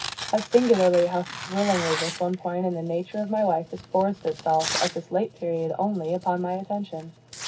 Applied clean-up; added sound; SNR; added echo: none; Tearing; 11 dB; reverberation time 0.4 s.